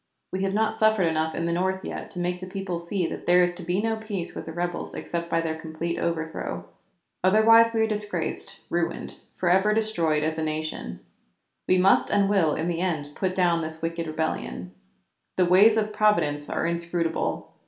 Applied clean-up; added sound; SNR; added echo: none; none; none; reverberation time 0.4 s.